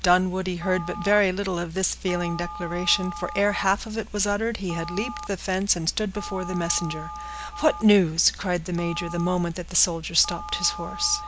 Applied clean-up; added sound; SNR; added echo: none; Telephone; 14 dB; none.